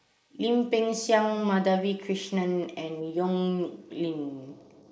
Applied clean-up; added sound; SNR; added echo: neural mask model Resemble Enhance denoiser.